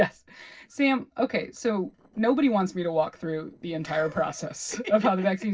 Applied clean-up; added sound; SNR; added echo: neural separator model SepFormer DNS4.